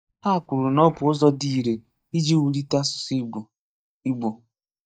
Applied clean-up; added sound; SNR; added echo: neural mask model DeepFilterNet 3.